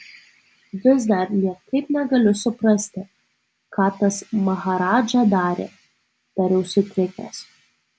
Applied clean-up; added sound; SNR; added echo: none; none; none; none.